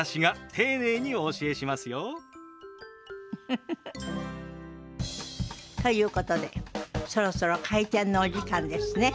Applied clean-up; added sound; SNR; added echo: none; none; none; none.